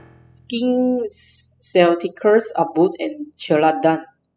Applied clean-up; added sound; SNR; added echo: classical method spectral subtraction.